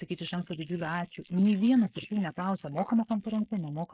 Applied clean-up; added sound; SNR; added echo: neural mask model Resemble Enhance denoiser.